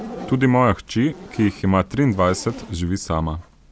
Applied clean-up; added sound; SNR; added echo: none; Zipper (clothing); 18 dB; none.